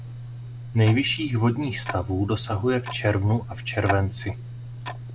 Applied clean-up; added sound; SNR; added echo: none; Tick-tock; 10 dB; none.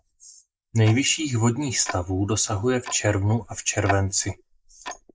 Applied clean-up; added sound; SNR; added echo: neural mask model Resemble Enhance denoiser.